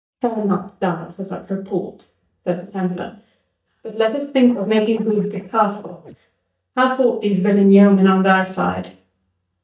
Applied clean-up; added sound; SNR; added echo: neural mask model DeepFilterNet 3.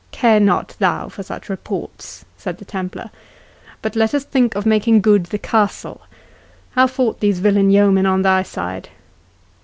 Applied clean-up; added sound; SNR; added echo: none; none; none; none.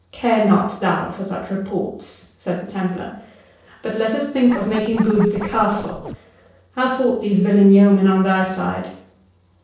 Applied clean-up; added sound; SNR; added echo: neural separator model SepFormer DNS4.